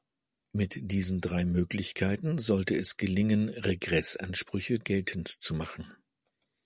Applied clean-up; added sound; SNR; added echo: none; none; none; none.